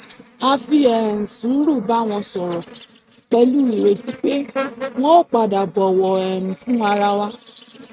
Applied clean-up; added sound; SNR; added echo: neural mask model RNNoise.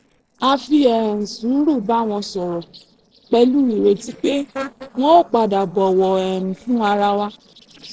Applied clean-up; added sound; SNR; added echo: neural separator model SepFormer DNS4.